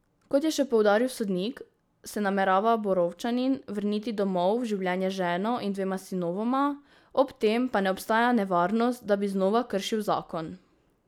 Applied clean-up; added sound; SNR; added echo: none; none; none; none.